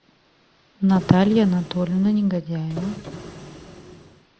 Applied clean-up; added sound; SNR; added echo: none; Printer; 16 dB; none.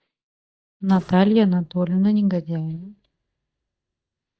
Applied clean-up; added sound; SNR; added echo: neural mask model DeepFilterNet 3.